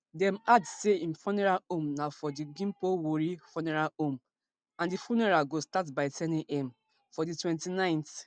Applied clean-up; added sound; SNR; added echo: none; none; none; none.